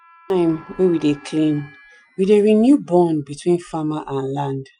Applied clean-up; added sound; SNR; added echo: classical method Wiener filter.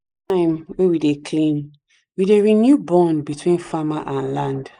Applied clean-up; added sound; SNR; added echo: neural mask model Resemble Enhance denoiser.